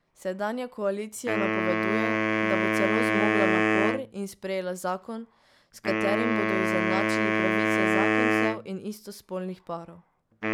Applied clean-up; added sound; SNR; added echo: none; Wind instrument, woodwind instrument; -5 dB; none.